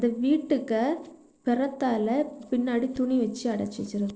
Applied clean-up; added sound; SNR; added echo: neural separator model SepFormer DNS4.